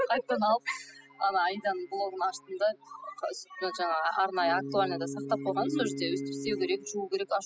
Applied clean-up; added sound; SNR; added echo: classical method spectral subtraction.